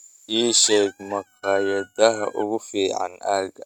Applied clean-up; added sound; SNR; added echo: neural mask model RNNoise.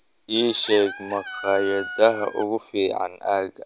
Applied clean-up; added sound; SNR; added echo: none; Chicken, rooster; 15 dB; none.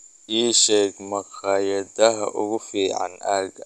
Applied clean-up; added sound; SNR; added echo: none; none; none; none.